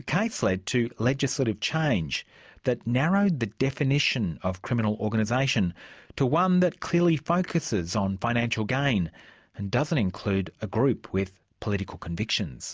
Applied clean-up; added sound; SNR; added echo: none; none; none; none.